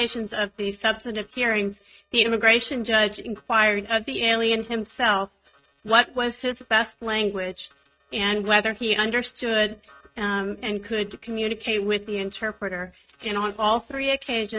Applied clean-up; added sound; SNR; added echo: neural mask model RNNoise.